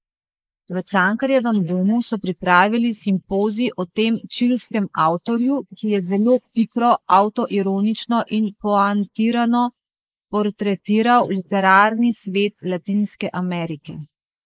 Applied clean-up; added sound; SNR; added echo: neural mask model Resemble Enhance denoiser.